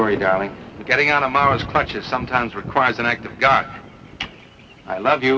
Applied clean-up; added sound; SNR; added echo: none; Thunder; 14 dB; reverberation time 2.7 s.